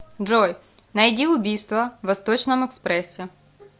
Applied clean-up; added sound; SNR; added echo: none; none; none; none.